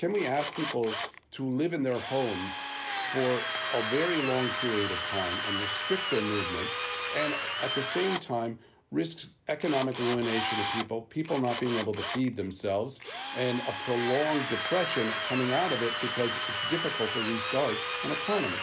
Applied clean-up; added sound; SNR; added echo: none; Drill; 2 dB; none.